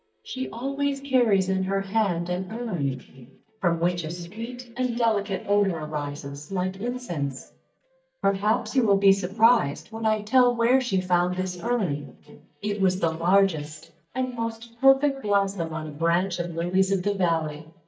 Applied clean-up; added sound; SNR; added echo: neural mask model DeepFilterNet 3.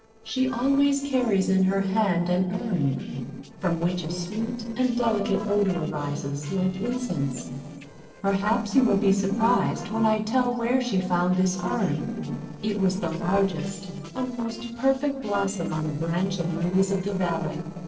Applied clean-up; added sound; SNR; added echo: neural separator model SepFormer DNS4.